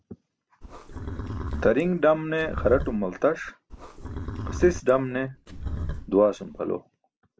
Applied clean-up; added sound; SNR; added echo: none; Livestock, farm animals, working animals; 8 dB; none.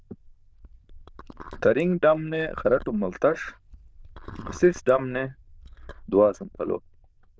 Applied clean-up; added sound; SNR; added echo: neural diffusion model UNIVERSE++.